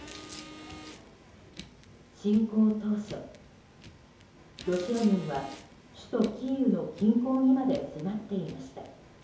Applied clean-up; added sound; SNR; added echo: none; Car; 18 dB; reverberation time 2.8 s.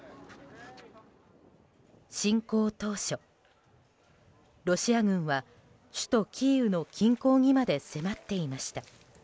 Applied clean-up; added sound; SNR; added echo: none; none; none; none.